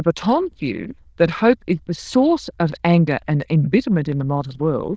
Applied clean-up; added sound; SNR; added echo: neural diffusion model UNIVERSE++.